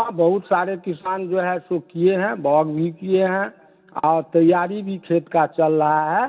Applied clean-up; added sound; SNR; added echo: none; none; none; reverberation time 0.3 s.